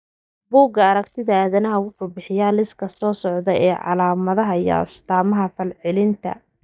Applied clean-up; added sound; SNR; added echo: neural mask model DeepFilterNet 3.